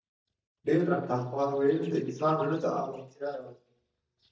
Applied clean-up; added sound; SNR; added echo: neural mask model DeepFilterNet 3.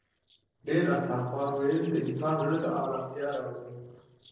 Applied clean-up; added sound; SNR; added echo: neural separator model SepFormer DNS4.